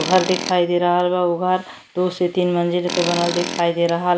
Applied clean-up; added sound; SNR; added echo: none; Tools; 11 dB; none.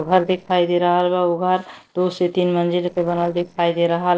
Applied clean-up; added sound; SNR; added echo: neural separator model SepFormer DNS4.